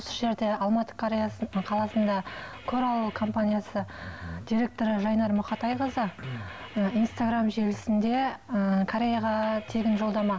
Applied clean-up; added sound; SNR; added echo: none; Drum kit; 19 dB; none.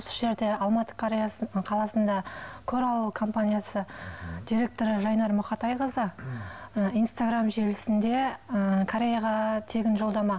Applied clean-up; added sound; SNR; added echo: none; none; none; none.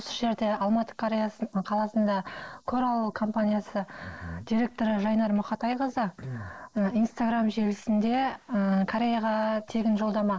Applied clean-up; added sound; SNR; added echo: neural mask model Resemble Enhance denoiser.